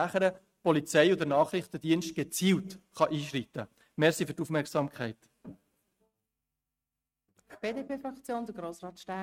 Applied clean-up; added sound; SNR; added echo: neural mask model RNNoise.